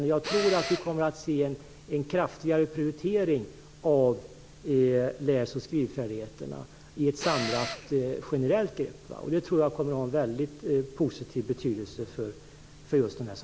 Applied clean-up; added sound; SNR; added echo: none; Tools; 8 dB; none.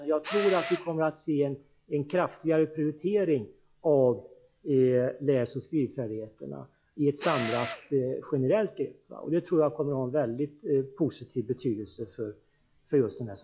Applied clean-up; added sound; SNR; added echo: classical method log-MMSE.